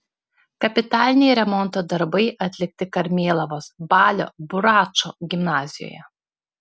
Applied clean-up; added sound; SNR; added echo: none; none; none; none.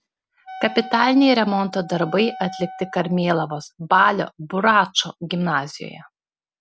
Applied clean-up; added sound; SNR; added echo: none; Wind instrument, woodwind instrument; 16 dB; none.